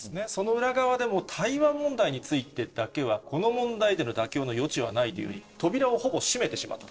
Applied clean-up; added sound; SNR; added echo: neural separator model SepFormer DNS4.